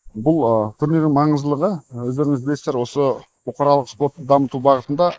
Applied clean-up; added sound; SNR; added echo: neural mask model Resemble Enhance denoiser.